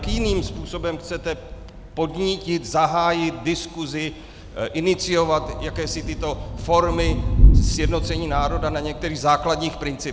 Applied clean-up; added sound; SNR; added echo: none; Thunder / Rain; 0 dB; none.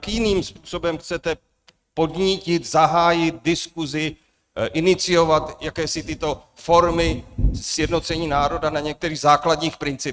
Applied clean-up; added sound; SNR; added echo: neural mask model RNNoise.